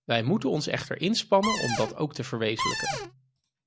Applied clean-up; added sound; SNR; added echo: none; Cupboard open or close; 2 dB; none.